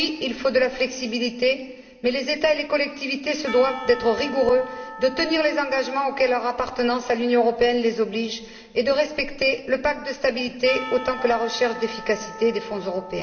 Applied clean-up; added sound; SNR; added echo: none; Church bell / Percussion; 16 dB; reverberation time 2.7 s.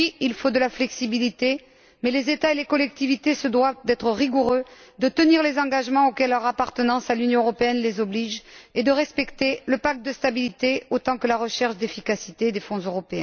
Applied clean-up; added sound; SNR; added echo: none; none; none; none.